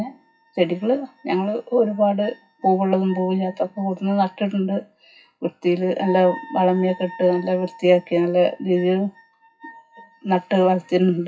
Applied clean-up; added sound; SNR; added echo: classical method WPE with log-MMSE.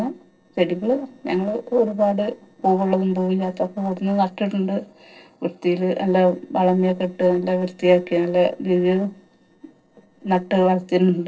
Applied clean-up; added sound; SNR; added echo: neural separator model SepFormer DNS4.